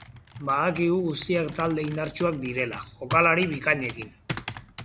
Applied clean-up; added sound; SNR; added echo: none; Computer keyboard; 12 dB; none.